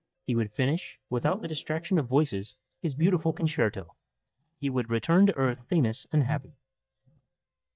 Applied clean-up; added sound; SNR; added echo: neural mask model DeepFilterNet 3.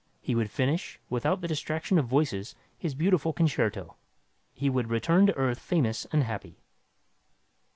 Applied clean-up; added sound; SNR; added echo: none; none; none; none.